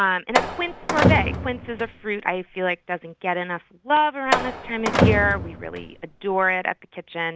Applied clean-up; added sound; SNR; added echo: none; Slam; 1 dB; none.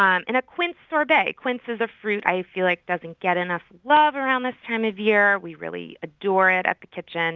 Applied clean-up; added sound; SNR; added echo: none; none; none; none.